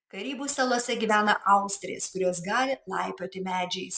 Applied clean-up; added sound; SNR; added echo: neural mask model Resemble Enhance denoiser.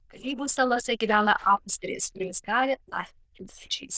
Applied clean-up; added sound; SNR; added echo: neural diffusion model UNIVERSE++.